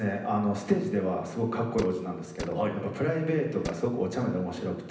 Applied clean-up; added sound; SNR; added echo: none; Tools; 13 dB; reverberation time 0.8 s.